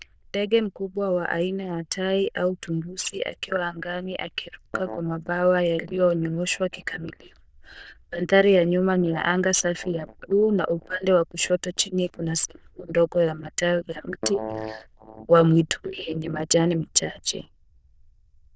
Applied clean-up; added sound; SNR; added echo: neural diffusion model UNIVERSE++.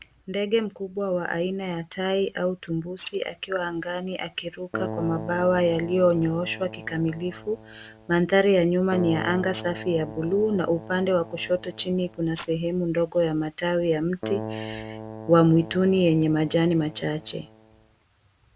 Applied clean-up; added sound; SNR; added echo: none; Keyboard (musical); 13 dB; none.